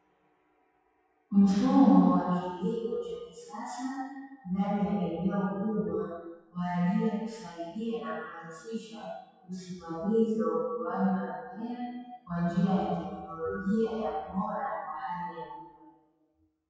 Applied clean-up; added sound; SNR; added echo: classical method WPE with log-MMSE.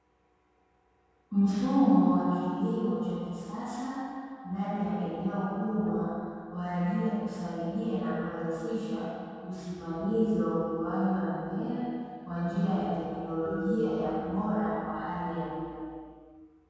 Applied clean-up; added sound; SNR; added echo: none; Bowed string instrument; 16 dB; reverberation time 2.1 s.